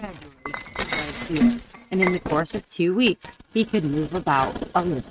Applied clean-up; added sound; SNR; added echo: neural mask model RNNoise.